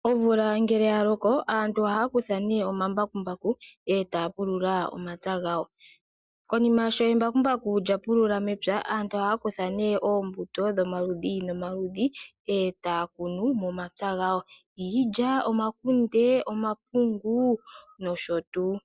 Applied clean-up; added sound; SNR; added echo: none; none; none; none.